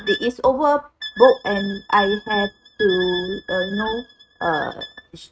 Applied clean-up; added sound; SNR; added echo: neural mask model RNNoise.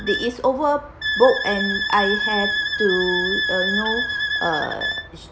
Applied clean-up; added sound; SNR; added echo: none; Wind instrument, woodwind instrument; 1 dB; none.